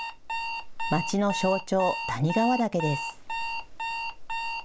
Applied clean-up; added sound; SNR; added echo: none; Alarm; 5 dB; none.